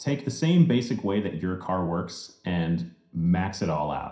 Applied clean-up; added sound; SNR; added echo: none; none; none; reverberation time 0.5 s.